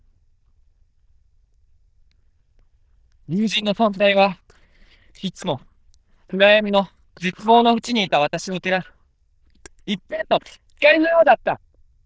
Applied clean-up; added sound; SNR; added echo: neural diffusion model UNIVERSE++.